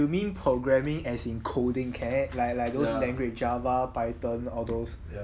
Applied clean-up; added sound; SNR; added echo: none; none; none; none.